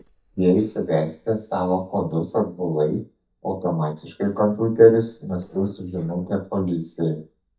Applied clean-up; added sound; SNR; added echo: neural mask model DeepFilterNet 3.